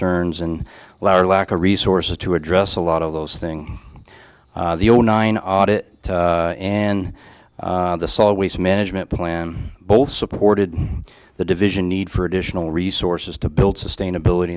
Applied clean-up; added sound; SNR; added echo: none; none; none; none.